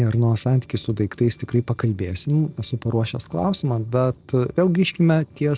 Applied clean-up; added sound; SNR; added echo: neural separator model SepFormer DNS4.